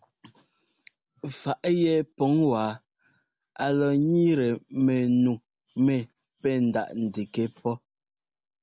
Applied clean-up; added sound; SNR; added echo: none; none; none; none.